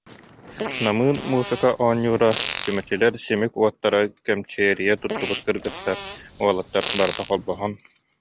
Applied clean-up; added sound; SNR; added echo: none; Fart; 9 dB; none.